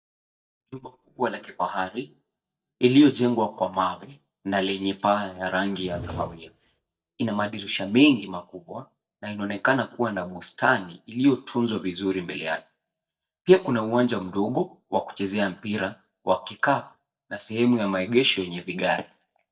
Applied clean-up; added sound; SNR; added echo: neural mask model DeepFilterNet 3.